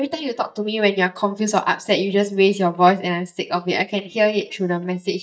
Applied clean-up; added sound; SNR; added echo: neural mask model DeepFilterNet 3.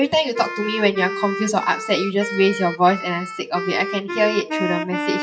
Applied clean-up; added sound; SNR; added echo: classical method WPE with log-MMSE.